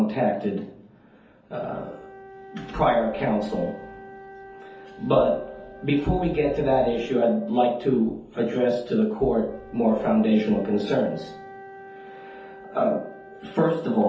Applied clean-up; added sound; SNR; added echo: none; Wind instrument, woodwind instrument; 20 dB; reverberation time 0.6 s.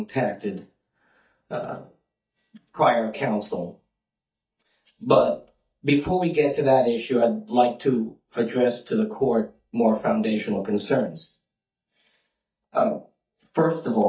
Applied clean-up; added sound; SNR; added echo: neural mask model DeepFilterNet 3.